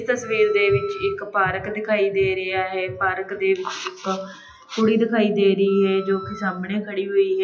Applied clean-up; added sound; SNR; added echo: classical method WPE with log-MMSE.